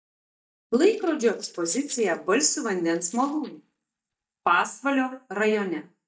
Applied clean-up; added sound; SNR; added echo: neural mask model DeepFilterNet 3.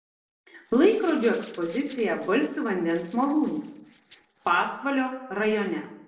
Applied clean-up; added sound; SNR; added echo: neural separator model SepFormer DNS4.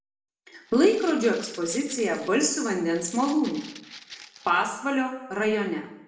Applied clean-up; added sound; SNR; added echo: none; Rattle (instrument); 20 dB; reverberation time 0.7 s.